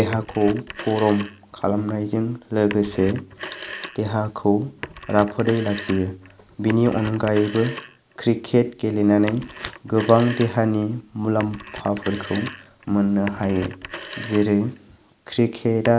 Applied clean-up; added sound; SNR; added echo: none; Telephone; 16 dB; none.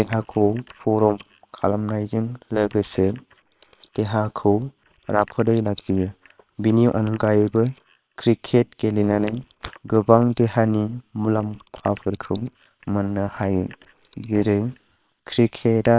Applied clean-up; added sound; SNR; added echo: neural separator model SepFormer WHAM!.